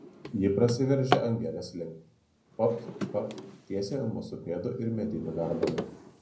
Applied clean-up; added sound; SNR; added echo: none; Drawer open or close; 7 dB; reverberation time 0.5 s.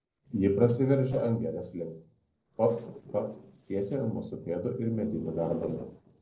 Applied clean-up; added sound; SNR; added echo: neural separator model SepFormer DNS4.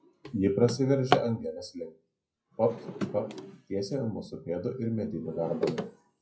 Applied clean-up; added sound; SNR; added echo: classical method WPE with log-MMSE.